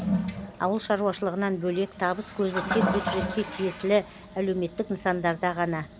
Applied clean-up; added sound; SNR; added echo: none; Toilet flush; 5 dB; none.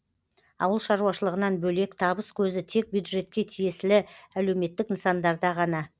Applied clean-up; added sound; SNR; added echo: none; none; none; none.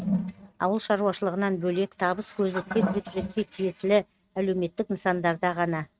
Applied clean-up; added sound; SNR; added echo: neural mask model RNNoise.